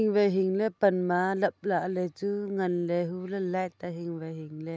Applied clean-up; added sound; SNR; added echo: none; none; none; none.